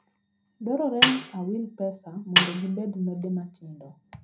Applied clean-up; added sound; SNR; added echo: none; Snare drum; -4 dB; reverberation time 0.2 s.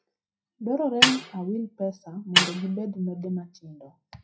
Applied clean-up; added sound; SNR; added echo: classical method WPE with log-MMSE.